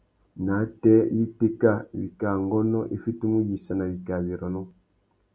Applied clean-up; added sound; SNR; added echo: none; none; none; none.